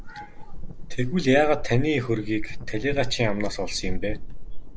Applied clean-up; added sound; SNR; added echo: none; Thunder / Wind / Bird vocalization, bird call, bird song; 2 dB; none.